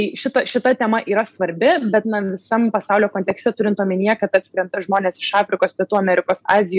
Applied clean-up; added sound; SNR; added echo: none; none; none; none.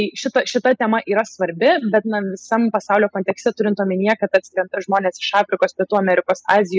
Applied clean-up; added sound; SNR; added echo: classical method spectral subtraction.